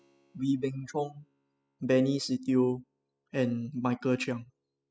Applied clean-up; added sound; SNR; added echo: classical method spectral subtraction.